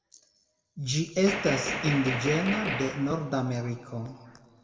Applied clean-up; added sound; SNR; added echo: none; Gunshot, gunfire; 4 dB; reverberation time 1.9 s.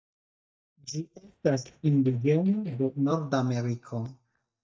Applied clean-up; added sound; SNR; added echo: neural mask model DeepFilterNet 3.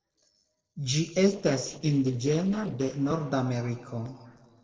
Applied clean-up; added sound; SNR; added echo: neural separator model SepFormer DNS4.